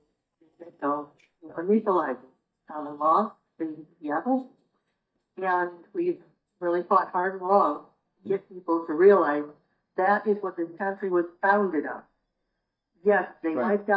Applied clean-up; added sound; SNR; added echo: neural mask model DeepFilterNet 3.